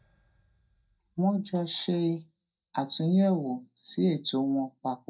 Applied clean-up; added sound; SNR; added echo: neural mask model DeepFilterNet 3.